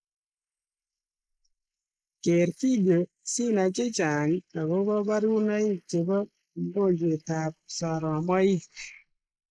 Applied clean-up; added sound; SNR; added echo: neural mask model Resemble Enhance denoiser.